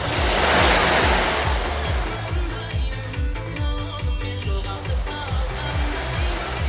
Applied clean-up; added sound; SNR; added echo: none; Waves, surf; 0 dB; reverberation time 1.1 s.